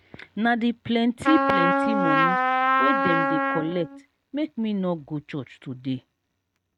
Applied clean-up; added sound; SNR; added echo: neural mask model RNNoise.